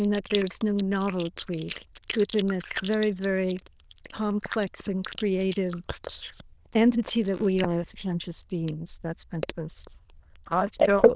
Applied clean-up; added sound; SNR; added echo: neural diffusion model UNIVERSE++.